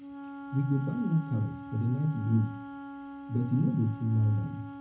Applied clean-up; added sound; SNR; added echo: none; Wind instrument, woodwind instrument; 12 dB; reverberation time 0.4 s.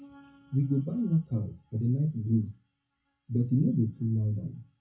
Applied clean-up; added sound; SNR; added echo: classical method WPE with log-MMSE.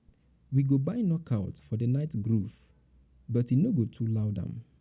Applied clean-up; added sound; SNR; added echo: none; none; none; none.